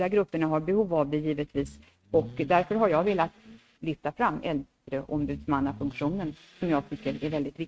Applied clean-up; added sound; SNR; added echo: neural mask model RNNoise.